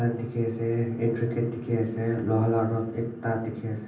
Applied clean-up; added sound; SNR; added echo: none; none; none; reverberation time 0.6 s.